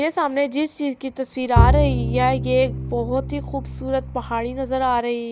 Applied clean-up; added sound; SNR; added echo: none; Bowed string instrument; 0 dB; none.